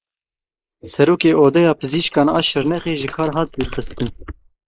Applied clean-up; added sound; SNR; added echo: neural mask model Resemble Enhance denoiser.